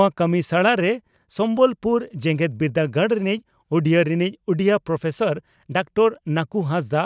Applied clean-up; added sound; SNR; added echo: none; none; none; none.